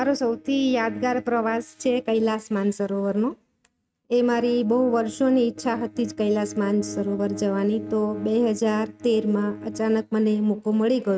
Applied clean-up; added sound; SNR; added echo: neural mask model RNNoise.